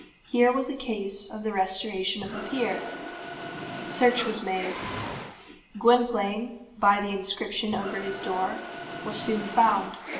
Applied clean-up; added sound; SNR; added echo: none; Mechanisms; 11 dB; reverberation time 0.8 s.